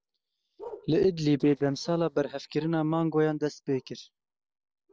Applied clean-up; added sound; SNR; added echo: neural separator model SepFormer DNS4.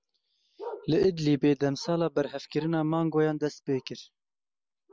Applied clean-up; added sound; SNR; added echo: none; none; none; none.